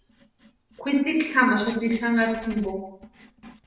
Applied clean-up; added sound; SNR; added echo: none; Writing; 20 dB; reverberation time 0.7 s.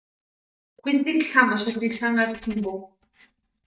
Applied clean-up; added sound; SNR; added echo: neural mask model DeepFilterNet 3.